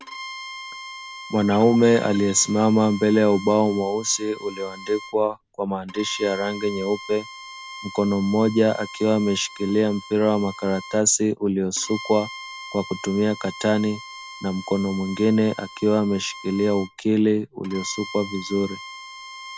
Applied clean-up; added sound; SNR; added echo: none; Bowed string instrument; 16 dB; none.